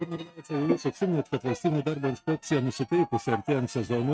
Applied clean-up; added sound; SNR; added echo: neural mask model RNNoise.